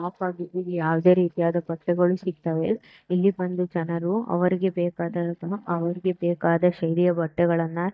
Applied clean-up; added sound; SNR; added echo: neural mask model DeepFilterNet 3.